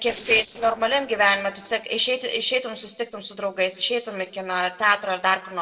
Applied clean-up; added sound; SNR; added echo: neural separator model SepFormer DNS4.